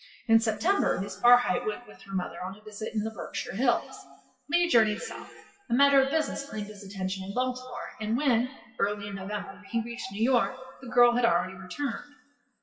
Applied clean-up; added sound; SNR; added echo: classical method WPE with log-MMSE.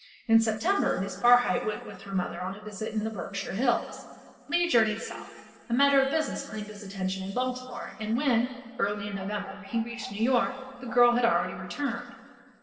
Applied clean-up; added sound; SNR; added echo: neural separator model SepFormer DNS4.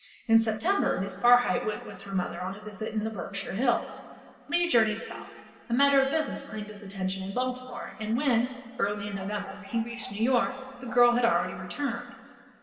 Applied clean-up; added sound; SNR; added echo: none; Bark; 18 dB; reverberation time 3.0 s.